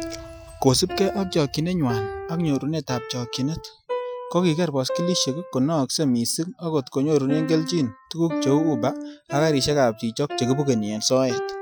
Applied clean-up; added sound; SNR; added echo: classical method Wiener filter.